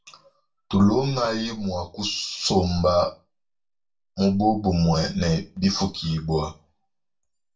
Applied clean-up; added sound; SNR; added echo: none; none; none; reverberation time 0.2 s.